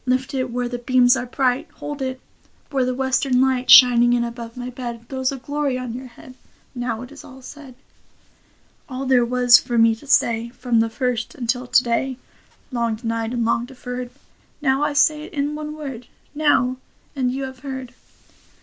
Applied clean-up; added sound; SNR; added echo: none; none; none; none.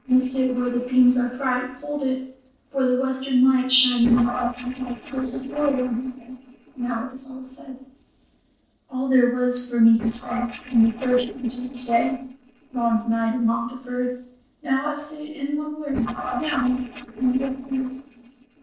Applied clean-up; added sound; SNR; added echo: neural separator model SepFormer DNS4.